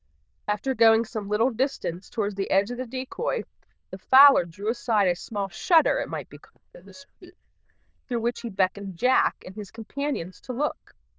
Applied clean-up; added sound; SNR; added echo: neural diffusion model UNIVERSE++.